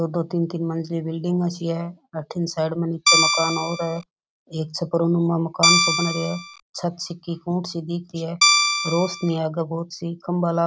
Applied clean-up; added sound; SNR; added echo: none; Guitar; -5 dB; none.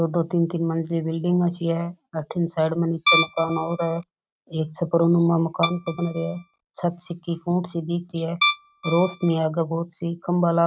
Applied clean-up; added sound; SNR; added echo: neural mask model RNNoise.